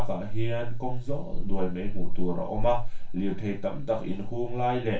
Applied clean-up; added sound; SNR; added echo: none; none; none; reverberation time 0.3 s.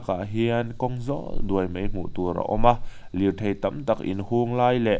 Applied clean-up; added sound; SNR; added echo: none; none; none; none.